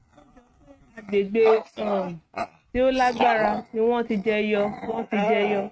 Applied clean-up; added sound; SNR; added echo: neural mask model RNNoise.